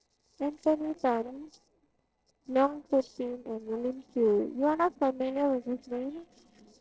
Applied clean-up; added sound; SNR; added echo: neural separator model SepFormer DNS4.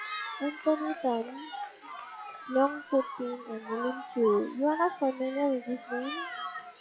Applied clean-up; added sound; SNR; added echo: classical method log-MMSE.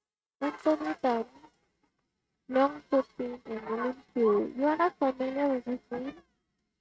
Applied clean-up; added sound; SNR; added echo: neural mask model RNNoise.